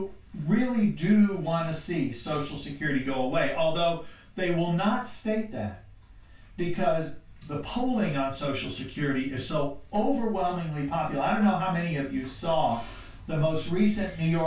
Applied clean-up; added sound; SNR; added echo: none; none; none; reverberation time 0.2 s.